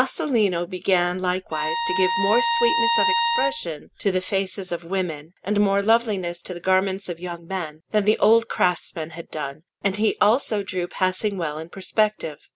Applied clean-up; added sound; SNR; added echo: none; Bowed string instrument; 1 dB; none.